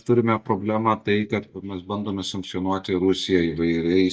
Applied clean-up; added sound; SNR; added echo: neural mask model DeepFilterNet 3.